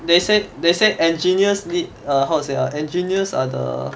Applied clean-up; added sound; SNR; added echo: none; none; none; none.